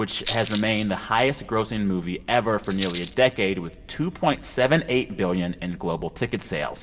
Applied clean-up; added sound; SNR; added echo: none; Rattle; 11 dB; reverberation time 1.7 s.